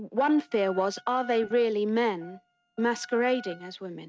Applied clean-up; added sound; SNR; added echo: neural mask model RNNoise.